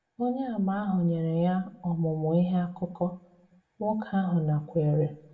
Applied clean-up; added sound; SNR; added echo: none; none; none; reverberation time 0.5 s.